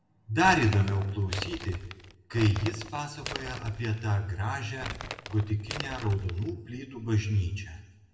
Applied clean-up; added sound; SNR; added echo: none; Crumpling, crinkling; 11 dB; reverberation time 0.9 s.